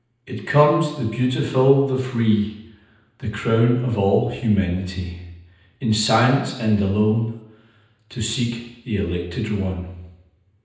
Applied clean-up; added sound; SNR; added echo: none; none; none; reverberation time 0.9 s.